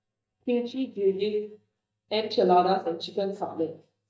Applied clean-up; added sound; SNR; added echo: neural mask model DeepFilterNet 3.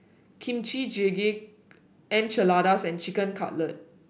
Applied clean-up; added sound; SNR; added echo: none; none; none; none.